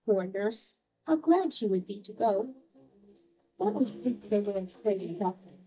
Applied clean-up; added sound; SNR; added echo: neural mask model DeepFilterNet 3.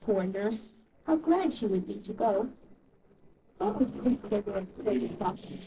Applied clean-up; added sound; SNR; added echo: neural separator model SepFormer DNS4.